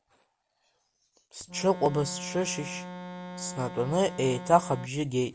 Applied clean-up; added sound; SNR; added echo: none; Organ; 10 dB; none.